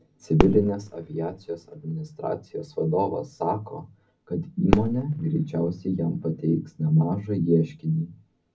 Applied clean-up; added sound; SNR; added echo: none; Fireworks; 8 dB; reverberation time 0.4 s.